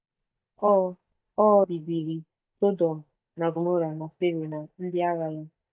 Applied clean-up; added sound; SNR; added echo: neural mask model DeepFilterNet 3.